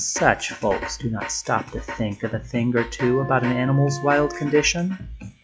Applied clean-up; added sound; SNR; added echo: classical method log-MMSE.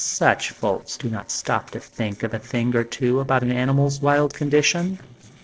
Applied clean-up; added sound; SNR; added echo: neural separator model SepFormer DNS4.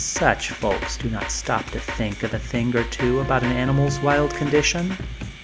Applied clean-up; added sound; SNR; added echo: none; Drum kit + Bowed string instrument; 7 dB; none.